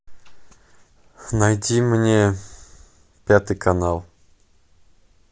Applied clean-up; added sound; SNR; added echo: none; none; none; none.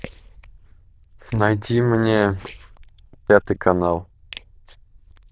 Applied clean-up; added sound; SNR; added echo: neural diffusion model UNIVERSE++.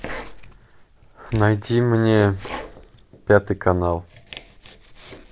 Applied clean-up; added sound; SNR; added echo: none; Domestic sounds, home sounds; 17 dB; none.